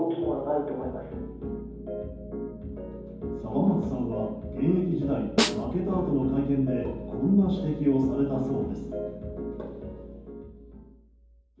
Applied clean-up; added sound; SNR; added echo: none; Snare drum; 2 dB; reverberation time 0.9 s.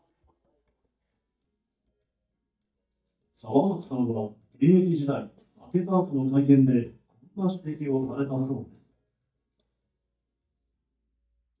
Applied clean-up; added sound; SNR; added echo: neural mask model DeepFilterNet 3.